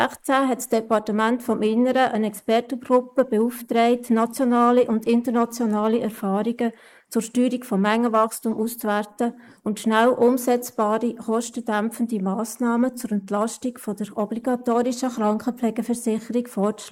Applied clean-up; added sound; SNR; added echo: neural mask model Resemble Enhance denoiser.